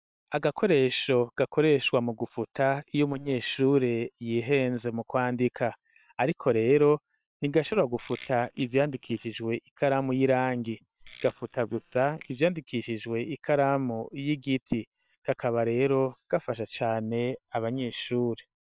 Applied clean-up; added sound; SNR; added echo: neural separator model SepFormer WHAM!.